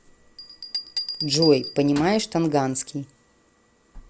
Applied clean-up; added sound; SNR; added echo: none; Bell; 11 dB; none.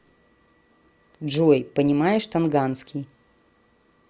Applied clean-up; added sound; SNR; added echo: none; none; none; none.